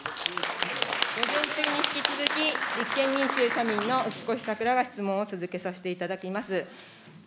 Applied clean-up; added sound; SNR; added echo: none; none; none; none.